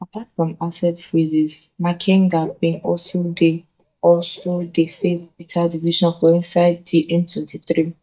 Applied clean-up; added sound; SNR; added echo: neural mask model DeepFilterNet 3.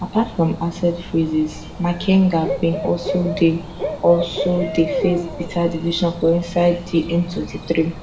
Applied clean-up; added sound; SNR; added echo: none; Cricket / Bird; 9 dB; reverberation time 0.8 s.